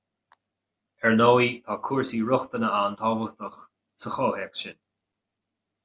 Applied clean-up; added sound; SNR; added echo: none; none; none; none.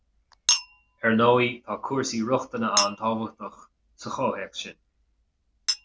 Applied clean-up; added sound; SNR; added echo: none; Chink, clink; 6 dB; none.